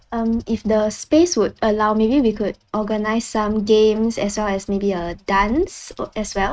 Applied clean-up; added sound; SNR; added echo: neural mask model RNNoise.